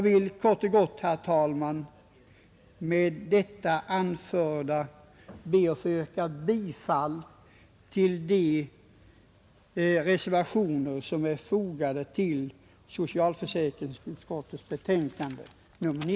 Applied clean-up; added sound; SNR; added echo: none; none; none; none.